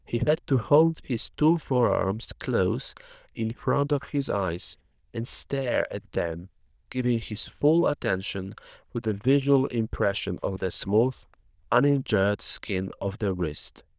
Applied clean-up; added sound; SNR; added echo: neural diffusion model UNIVERSE++.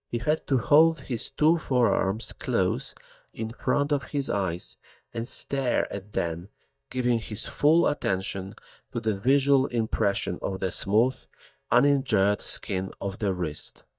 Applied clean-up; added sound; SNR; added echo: neural mask model DeepFilterNet 3.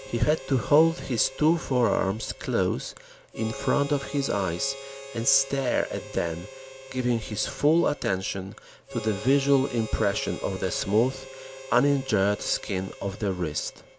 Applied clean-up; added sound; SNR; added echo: none; Harmonica; 15 dB; none.